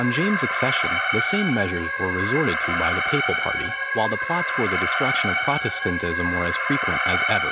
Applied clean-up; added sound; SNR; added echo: none; Alarm; -2 dB; none.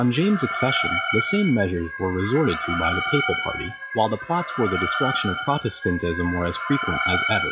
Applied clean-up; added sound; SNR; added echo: classical method log-MMSE.